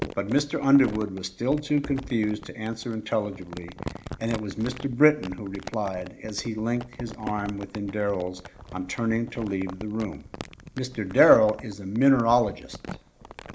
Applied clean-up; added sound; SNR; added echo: none; Crumpling, crinkling; 15 dB; reverberation time 0.4 s.